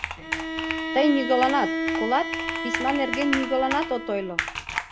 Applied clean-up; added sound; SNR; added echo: none; Computer keyboard + Bowed string instrument; 3 dB; none.